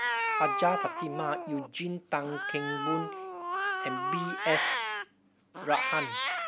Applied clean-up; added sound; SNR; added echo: none; Cat; -1 dB; none.